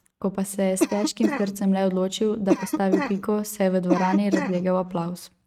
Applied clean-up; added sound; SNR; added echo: neural mask model RNNoise.